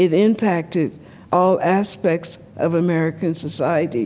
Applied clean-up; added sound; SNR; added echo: none; none; none; none.